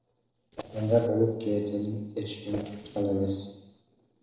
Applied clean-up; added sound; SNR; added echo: neural separator model SepFormer DNS4.